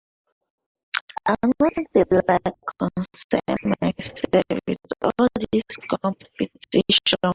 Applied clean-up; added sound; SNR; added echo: neural mask model Resemble Enhance denoiser.